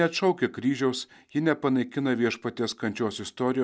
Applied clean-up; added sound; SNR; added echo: none; none; none; none.